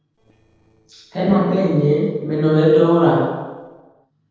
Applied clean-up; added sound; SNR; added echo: neural separator model SepFormer DNS4.